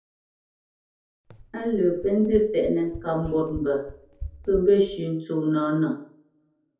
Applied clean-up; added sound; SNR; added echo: none; Run; 15 dB; reverberation time 0.5 s.